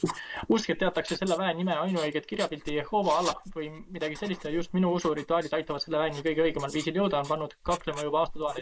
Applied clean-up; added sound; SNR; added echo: neural mask model Resemble Enhance denoiser.